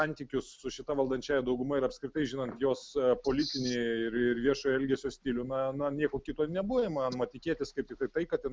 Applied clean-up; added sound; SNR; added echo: none; none; none; none.